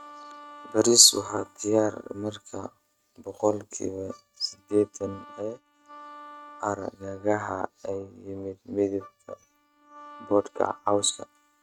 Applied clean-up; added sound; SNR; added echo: neural mask model RNNoise.